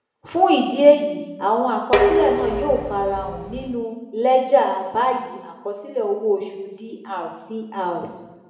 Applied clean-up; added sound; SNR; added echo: none; Dishes, pots, and pans; 2 dB; reverberation time 1.1 s.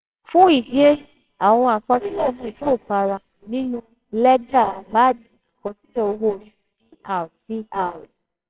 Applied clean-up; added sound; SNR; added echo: neural separator model SepFormer WHAMR!.